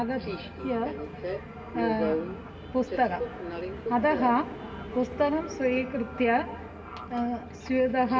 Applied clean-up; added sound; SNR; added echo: none; Subway, metro, underground; 8 dB; reverberation time 2.3 s.